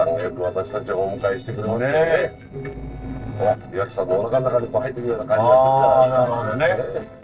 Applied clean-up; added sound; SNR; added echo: neural separator model SepFormer DNS4.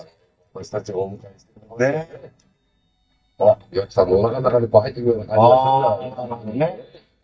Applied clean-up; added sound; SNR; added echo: neural mask model DeepFilterNet 3.